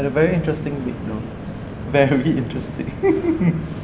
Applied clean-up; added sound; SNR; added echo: none; none; none; none.